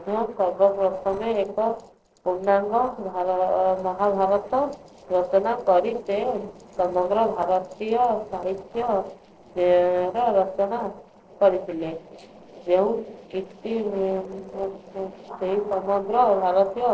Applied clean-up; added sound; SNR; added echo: neural separator model SepFormer DNS4.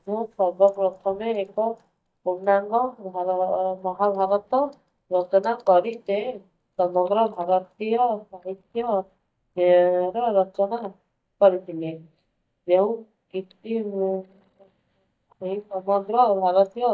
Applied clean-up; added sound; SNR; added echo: neural mask model DeepFilterNet 3.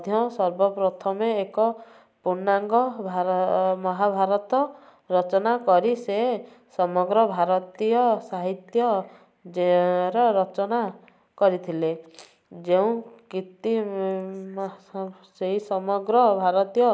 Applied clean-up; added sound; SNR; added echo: none; none; none; none.